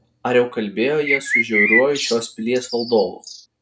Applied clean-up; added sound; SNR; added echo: none; Bird; 2 dB; none.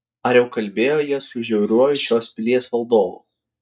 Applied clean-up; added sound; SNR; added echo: neural mask model DeepFilterNet 3.